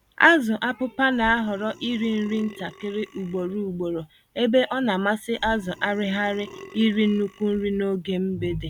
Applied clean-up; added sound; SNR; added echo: none; Burping, eructation; 20 dB; none.